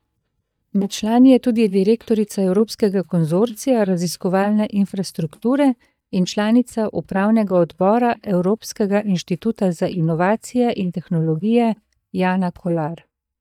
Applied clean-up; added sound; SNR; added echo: neural mask model DeepFilterNet 3.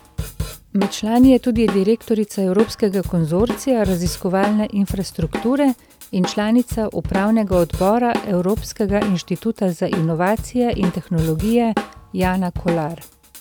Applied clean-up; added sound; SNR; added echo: none; Drum kit; 10 dB; none.